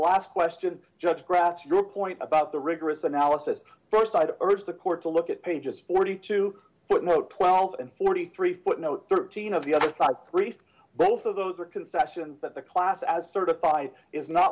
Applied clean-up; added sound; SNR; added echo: none; none; none; none.